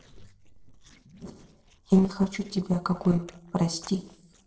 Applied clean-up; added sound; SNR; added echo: neural separator model SepFormer DNS4.